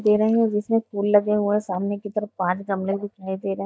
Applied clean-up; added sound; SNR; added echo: neural mask model DeepFilterNet 3.